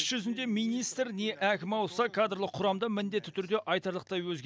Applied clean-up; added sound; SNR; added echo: none; none; none; none.